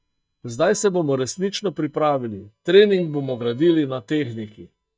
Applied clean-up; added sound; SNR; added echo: neural mask model DeepFilterNet 3.